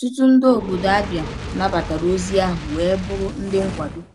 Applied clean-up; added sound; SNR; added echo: none; Fire; 10 dB; none.